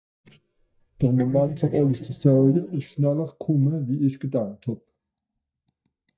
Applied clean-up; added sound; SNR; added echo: neural mask model DeepFilterNet 3.